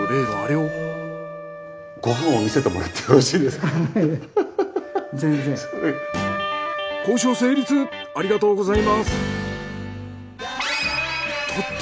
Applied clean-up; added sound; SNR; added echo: none; Wind instrument, woodwind instrument; 11 dB; none.